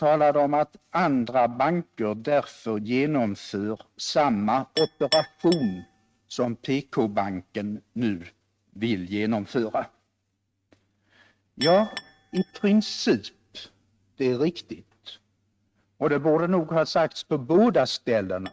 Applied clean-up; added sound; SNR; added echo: neural mask model RNNoise.